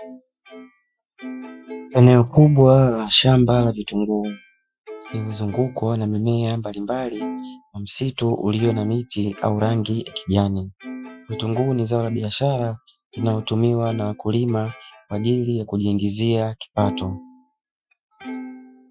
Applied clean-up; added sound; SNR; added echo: classical method Wiener filter.